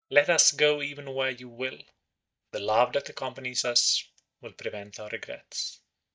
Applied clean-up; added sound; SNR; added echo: neural mask model DeepFilterNet 3.